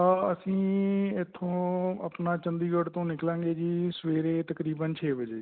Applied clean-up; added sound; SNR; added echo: none; none; none; none.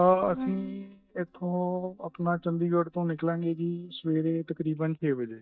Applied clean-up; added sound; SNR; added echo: neural mask model DeepFilterNet 3.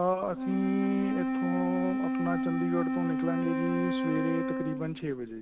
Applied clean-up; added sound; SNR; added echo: none; Wind instrument, woodwind instrument; -2 dB; none.